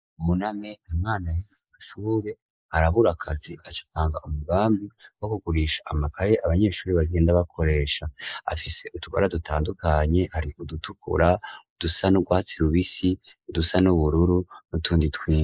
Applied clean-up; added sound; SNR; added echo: neural mask model Resemble Enhance denoiser.